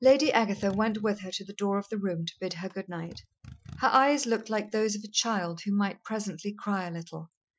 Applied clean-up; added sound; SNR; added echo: classical method Wiener filter.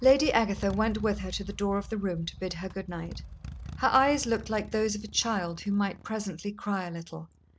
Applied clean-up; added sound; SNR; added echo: none; Motorcycle; 14 dB; none.